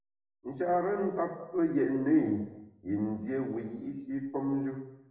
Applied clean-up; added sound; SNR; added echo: none; none; none; reverberation time 0.9 s.